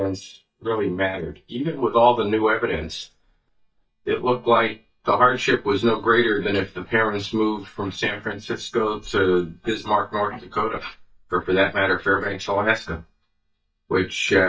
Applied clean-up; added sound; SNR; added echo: neural mask model DeepFilterNet 3.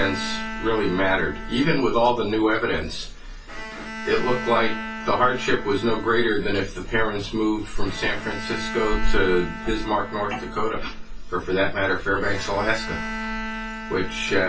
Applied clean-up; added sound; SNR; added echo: none; Bowed string instrument; 11 dB; reverberation time 0.1 s.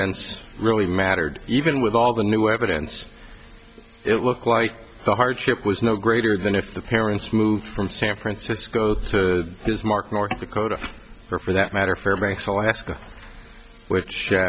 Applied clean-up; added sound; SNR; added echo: none; none; none; none.